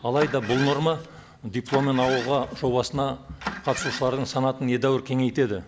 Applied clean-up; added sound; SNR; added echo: none; Engine starting; 11 dB; none.